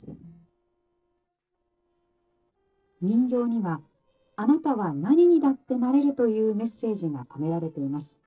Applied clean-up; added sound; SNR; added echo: neural separator model SepFormer DNS4.